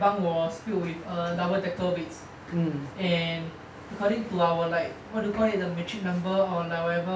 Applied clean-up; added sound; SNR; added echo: none; none; none; none.